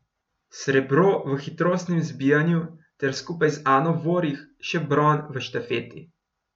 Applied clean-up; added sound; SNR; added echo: none; none; none; none.